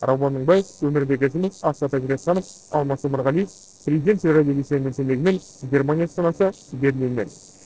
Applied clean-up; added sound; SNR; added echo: neural separator model SepFormer DNS4.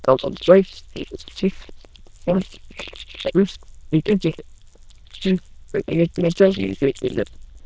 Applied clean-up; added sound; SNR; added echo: neural diffusion model UNIVERSE++.